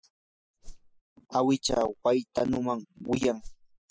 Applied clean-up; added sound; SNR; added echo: classical method spectral subtraction.